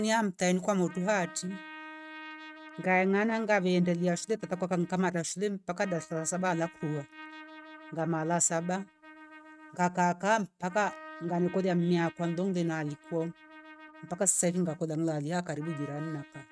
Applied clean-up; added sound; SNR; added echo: neural mask model RNNoise.